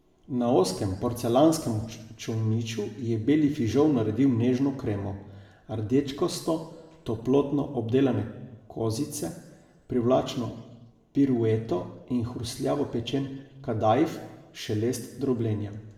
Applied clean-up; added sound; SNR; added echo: none; none; none; reverberation time 0.9 s.